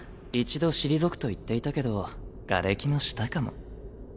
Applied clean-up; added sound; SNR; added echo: none; none; none; none.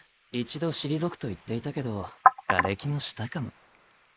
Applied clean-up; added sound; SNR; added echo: neural mask model Resemble Enhance denoiser.